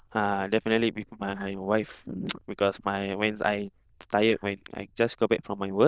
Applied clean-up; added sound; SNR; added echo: neural diffusion model UNIVERSE++.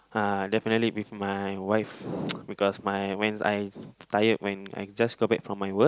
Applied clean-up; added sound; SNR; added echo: none; none; none; none.